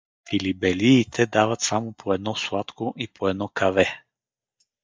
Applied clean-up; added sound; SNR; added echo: neural mask model DeepFilterNet 3.